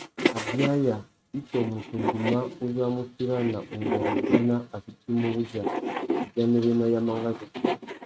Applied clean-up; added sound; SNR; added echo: neural mask model RNNoise.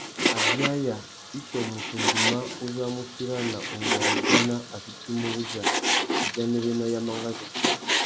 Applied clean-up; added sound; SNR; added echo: none; Frying (food); -3 dB; none.